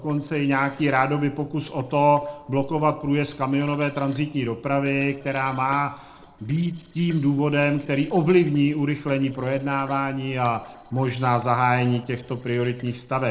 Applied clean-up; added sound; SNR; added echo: neural separator model SepFormer DNS4.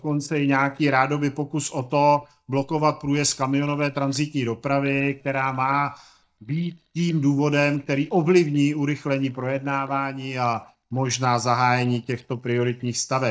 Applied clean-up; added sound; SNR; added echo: neural mask model DeepFilterNet 3.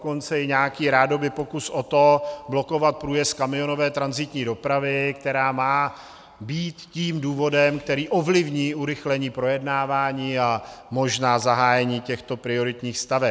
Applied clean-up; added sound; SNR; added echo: none; none; none; none.